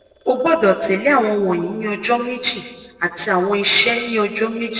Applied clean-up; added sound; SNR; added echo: neural separator model SepFormer DNS4.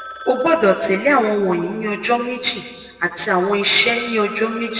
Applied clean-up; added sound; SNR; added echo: none; Telephone; 18 dB; reverberation time 1.5 s.